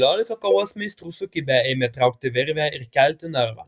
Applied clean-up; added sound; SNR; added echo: neural mask model Resemble Enhance denoiser.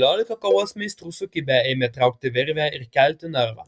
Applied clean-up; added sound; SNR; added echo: neural separator model SepFormer DNS4.